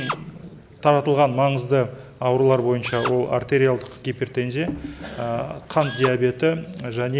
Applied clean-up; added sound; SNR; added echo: none; Drill; 16 dB; none.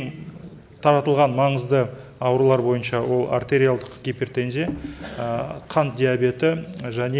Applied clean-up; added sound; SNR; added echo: none; none; none; none.